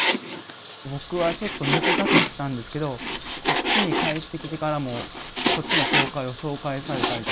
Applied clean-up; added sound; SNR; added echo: none; Frying (food); -4 dB; none.